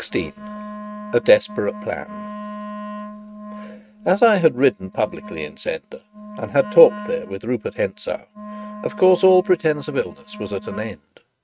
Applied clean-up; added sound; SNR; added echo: neural mask model RNNoise.